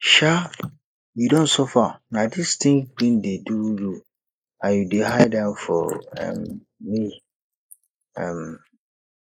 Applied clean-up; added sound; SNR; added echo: neural mask model Resemble Enhance denoiser.